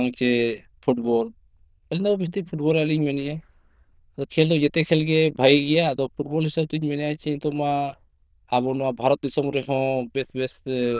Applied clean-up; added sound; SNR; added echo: neural diffusion model UNIVERSE++.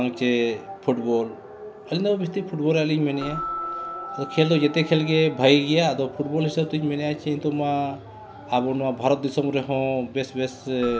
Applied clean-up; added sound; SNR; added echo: none; Keyboard (musical); 17 dB; none.